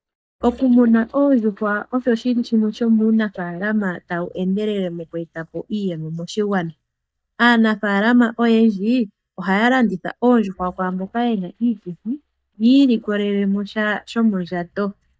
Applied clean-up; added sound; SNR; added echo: neural mask model DeepFilterNet 3.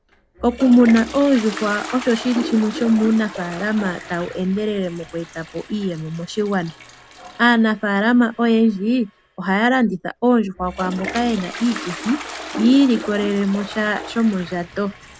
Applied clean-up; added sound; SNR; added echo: none; Toilet flush; 14 dB; none.